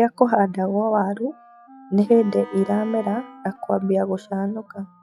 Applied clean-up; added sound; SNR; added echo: classical method log-MMSE.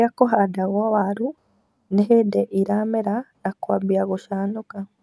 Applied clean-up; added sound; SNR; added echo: none; none; none; none.